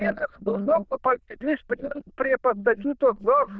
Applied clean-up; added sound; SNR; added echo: neural diffusion model UNIVERSE++.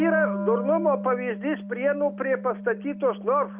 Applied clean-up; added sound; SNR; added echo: none; Wind instrument, woodwind instrument; 8 dB; none.